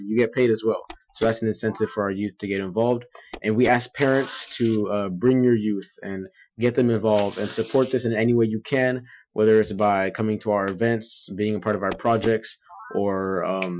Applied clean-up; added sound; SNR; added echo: classical method Wiener filter.